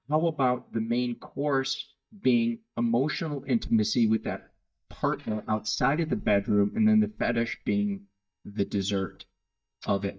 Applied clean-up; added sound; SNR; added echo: neural mask model DeepFilterNet 3.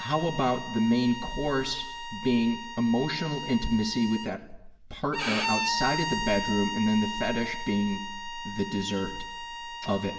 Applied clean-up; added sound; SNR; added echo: none; Bowed string instrument; 7 dB; reverberation time 0.8 s.